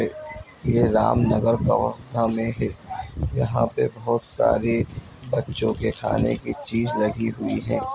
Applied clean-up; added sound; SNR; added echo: none; none; none; none.